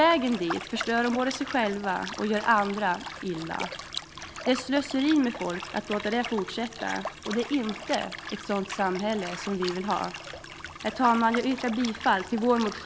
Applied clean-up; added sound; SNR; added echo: none; Liquid; 11 dB; none.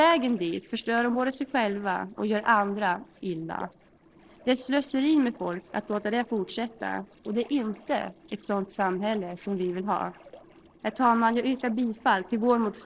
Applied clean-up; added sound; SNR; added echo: neural separator model SepFormer DNS4.